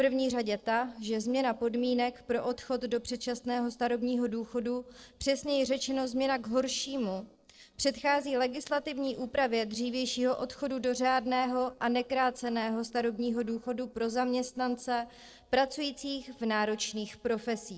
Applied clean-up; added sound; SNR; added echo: neural separator model SepFormer DNS4.